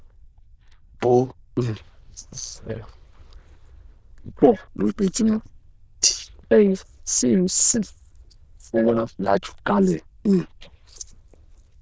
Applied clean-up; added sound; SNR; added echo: neural diffusion model UNIVERSE++.